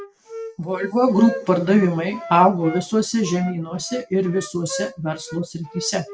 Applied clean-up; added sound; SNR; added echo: none; Wind instrument, woodwind instrument; 15 dB; none.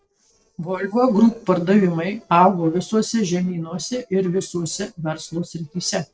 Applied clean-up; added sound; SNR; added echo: neural separator model SepFormer DNS4.